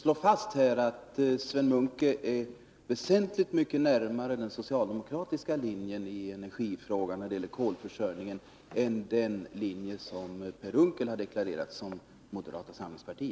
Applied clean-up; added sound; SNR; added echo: none; none; none; none.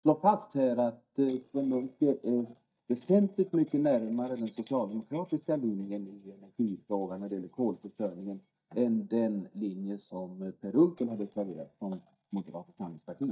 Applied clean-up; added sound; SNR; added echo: neural mask model DeepFilterNet 3.